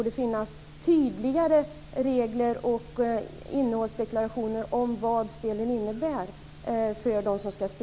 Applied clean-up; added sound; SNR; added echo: none; none; none; none.